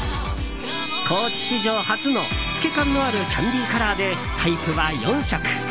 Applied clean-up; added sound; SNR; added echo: none; none; none; none.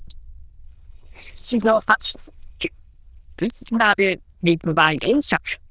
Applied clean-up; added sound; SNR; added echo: neural diffusion model UNIVERSE++.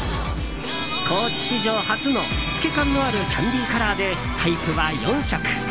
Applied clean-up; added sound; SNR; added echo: none; Aircraft; 11 dB; none.